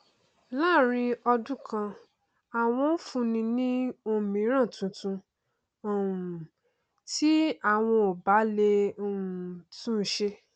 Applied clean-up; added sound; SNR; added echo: none; none; none; none.